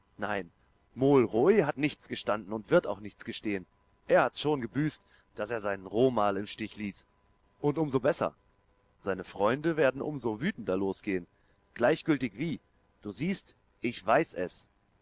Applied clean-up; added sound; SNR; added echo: none; none; none; none.